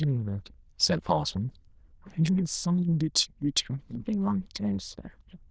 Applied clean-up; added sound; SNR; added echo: neural diffusion model UNIVERSE++.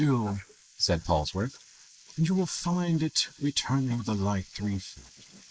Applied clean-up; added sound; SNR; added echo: neural mask model Resemble Enhance denoiser.